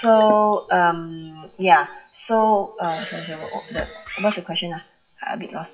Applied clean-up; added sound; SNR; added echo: classical method WPE with log-MMSE.